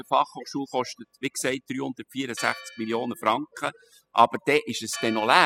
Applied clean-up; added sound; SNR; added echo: classical method spectral subtraction.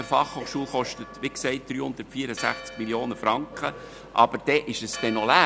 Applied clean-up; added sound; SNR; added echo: none; Church bell; 17 dB; none.